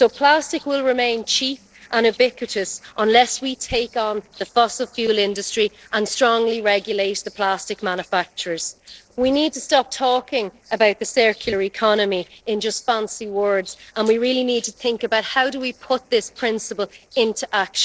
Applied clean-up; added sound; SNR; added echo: neural separator model SepFormer DNS4.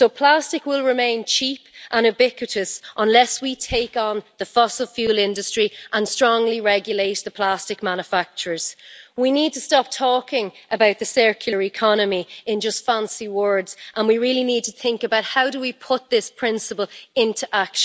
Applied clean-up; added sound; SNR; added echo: none; none; none; none.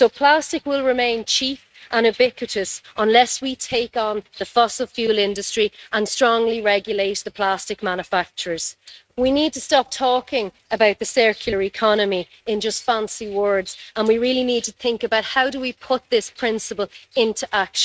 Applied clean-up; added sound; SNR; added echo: neural mask model RNNoise.